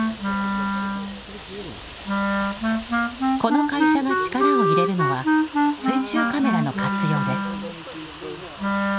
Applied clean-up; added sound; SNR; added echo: none; Wind instrument, woodwind instrument; -4 dB; none.